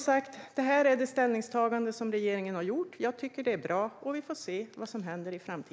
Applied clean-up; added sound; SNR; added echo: none; none; none; none.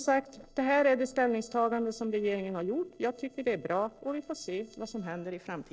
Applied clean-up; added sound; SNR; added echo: neural separator model SepFormer DNS4.